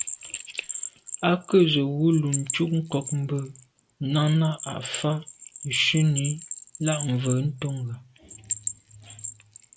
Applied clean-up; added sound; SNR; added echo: none; Bell; 11 dB; none.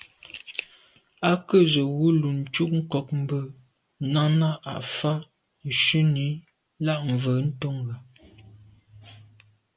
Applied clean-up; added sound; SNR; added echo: none; none; none; none.